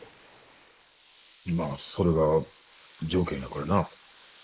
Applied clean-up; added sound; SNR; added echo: neural mask model Resemble Enhance denoiser.